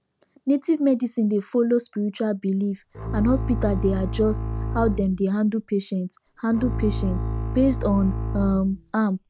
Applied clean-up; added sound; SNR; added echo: none; Bowed string instrument; 4 dB; none.